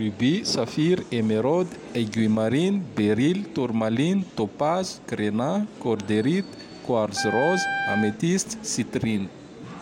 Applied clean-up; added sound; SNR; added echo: none; Wind instrument, woodwind instrument; 6 dB; none.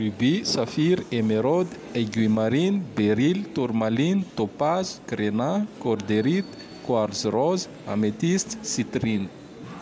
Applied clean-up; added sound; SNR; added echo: none; none; none; none.